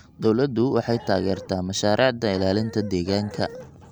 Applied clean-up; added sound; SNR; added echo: none; Dog; 17 dB; none.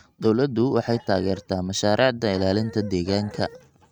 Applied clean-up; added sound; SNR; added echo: neural mask model RNNoise.